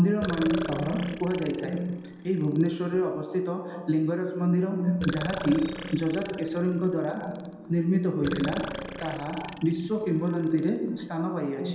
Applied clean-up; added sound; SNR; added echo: none; Burping, eructation; 13 dB; reverberation time 0.7 s.